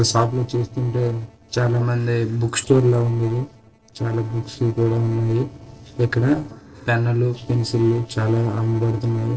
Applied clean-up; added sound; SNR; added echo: neural separator model SepFormer DNS4.